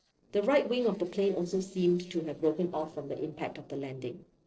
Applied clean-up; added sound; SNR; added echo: neural separator model SepFormer DNS4.